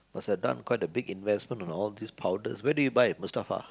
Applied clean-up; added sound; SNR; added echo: none; none; none; none.